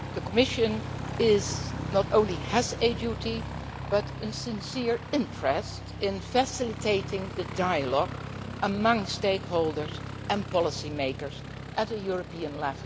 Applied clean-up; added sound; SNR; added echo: none; Aircraft; 8 dB; none.